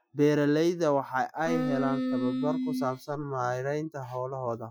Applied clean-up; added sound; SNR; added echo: classical method Wiener filter.